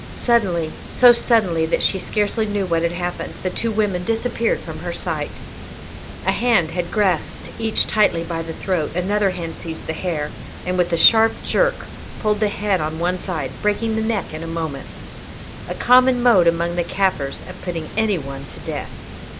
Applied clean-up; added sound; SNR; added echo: none; Water; 12 dB; none.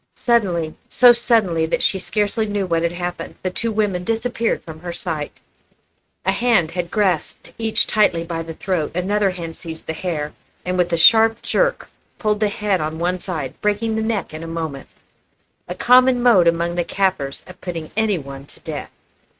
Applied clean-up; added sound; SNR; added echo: neural mask model RNNoise.